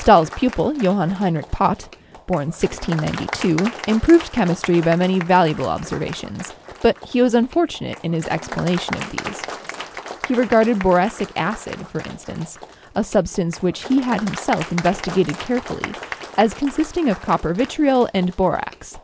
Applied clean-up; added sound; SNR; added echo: none; Applause; 14 dB; none.